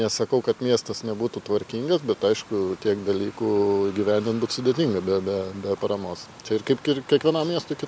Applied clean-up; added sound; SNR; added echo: none; none; none; none.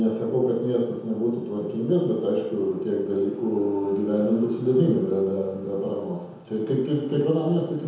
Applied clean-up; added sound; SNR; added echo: none; none; none; reverberation time 0.9 s.